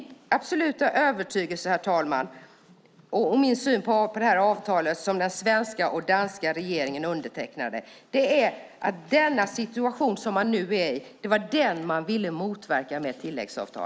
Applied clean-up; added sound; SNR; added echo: none; none; none; none.